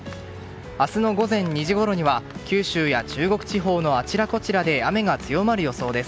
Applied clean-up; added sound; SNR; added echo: none; none; none; none.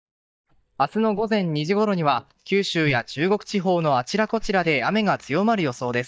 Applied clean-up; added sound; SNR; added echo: neural mask model DeepFilterNet 3.